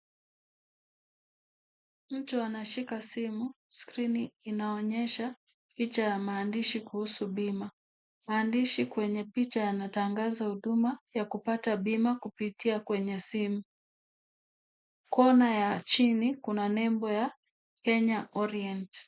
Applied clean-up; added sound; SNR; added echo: none; none; none; none.